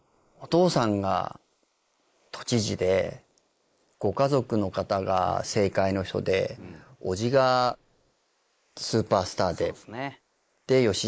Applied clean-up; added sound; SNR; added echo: neural mask model Resemble Enhance denoiser.